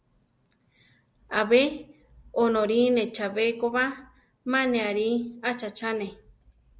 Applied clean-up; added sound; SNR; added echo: none; none; none; none.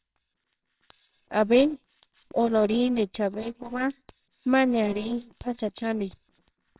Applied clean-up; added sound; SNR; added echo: neural separator model SepFormer WHAMR!.